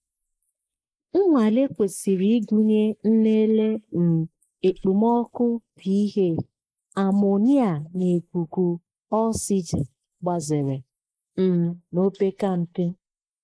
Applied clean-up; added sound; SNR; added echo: neural mask model Resemble Enhance denoiser.